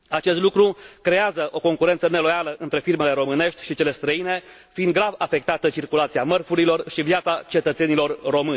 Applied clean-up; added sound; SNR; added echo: none; none; none; none.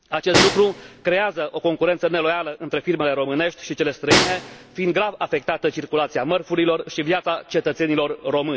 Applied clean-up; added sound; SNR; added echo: none; Snare drum; 4 dB; none.